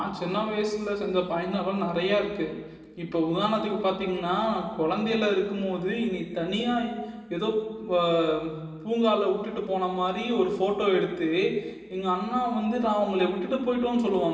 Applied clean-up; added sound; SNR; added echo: none; none; none; reverberation time 1.4 s.